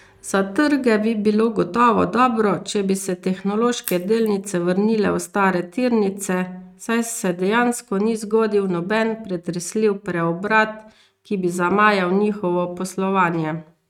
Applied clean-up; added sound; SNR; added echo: neural mask model RNNoise.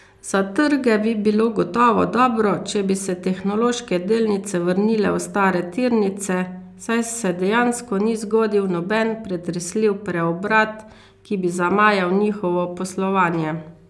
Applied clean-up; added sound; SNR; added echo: none; none; none; none.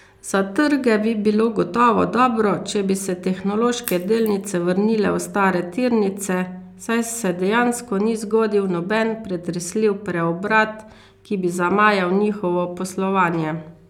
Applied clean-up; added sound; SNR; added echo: none; Crack; 17 dB; none.